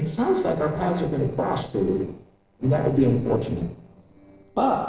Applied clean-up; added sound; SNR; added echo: neural separator model SepFormer DNS4.